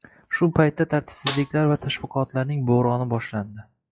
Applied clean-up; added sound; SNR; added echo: classical method log-MMSE.